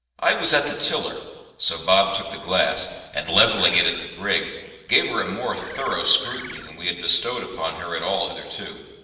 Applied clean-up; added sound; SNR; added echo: none; Bird; 14 dB; reverberation time 1.2 s.